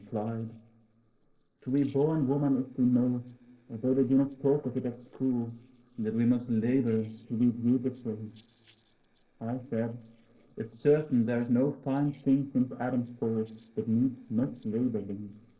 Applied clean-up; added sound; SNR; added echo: neural separator model SepFormer DNS4.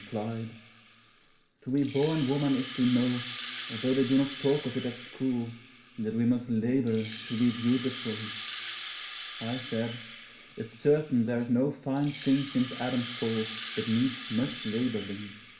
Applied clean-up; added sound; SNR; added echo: none; Rattle (instrument); 12 dB; reverberation time 1.2 s.